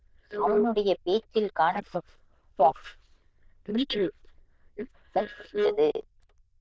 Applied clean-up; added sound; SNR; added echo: neural diffusion model UNIVERSE++.